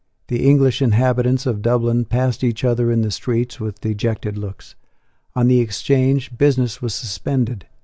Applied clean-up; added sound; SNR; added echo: none; none; none; none.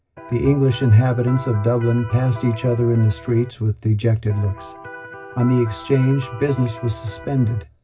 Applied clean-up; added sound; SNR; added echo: none; Electric guitar; 16 dB; reverberation time 0.4 s.